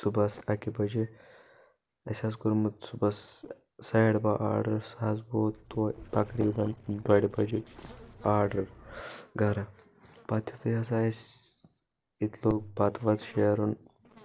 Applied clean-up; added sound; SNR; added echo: neural separator model SepFormer DNS4.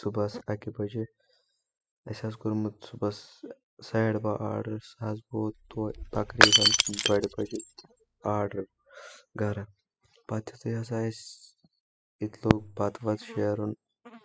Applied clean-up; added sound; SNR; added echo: classical method spectral subtraction.